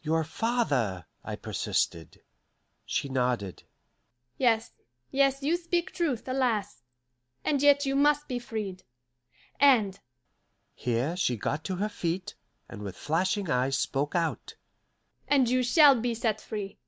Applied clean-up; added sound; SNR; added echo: none; none; none; none.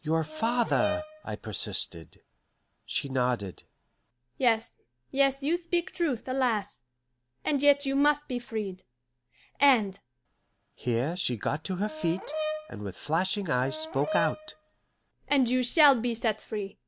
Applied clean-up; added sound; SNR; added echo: none; Brass instrument; 7 dB; none.